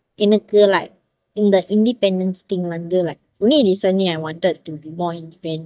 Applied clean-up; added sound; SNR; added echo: neural mask model DeepFilterNet 3.